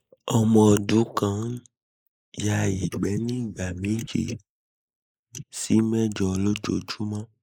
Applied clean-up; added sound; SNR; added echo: neural mask model Resemble Enhance denoiser.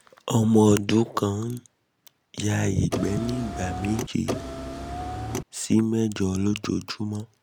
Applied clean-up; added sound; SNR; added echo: none; Car; 6 dB; none.